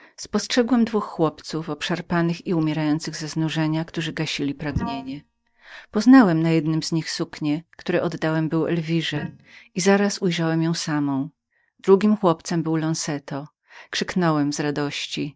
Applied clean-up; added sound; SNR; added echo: neural mask model DeepFilterNet 3.